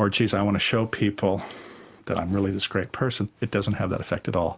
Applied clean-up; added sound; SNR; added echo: none; none; none; none.